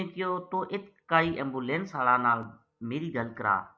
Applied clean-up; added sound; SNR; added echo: none; none; none; none.